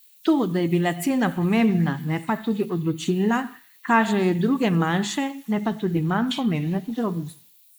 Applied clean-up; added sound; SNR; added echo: neural mask model Resemble Enhance denoiser.